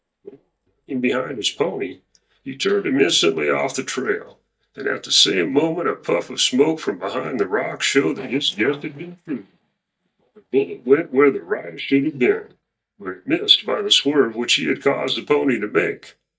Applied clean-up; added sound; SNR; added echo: neural mask model DeepFilterNet 3.